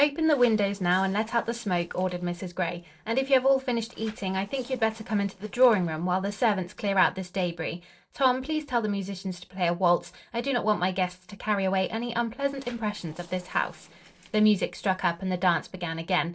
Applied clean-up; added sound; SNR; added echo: neural separator model SepFormer DNS4.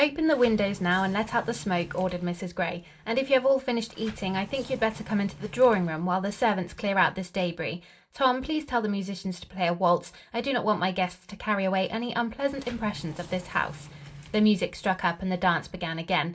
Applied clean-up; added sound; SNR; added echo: none; Sliding door; 19 dB; reverberation time 0.2 s.